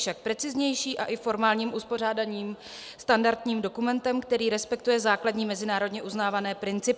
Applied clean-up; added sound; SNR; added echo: none; none; none; none.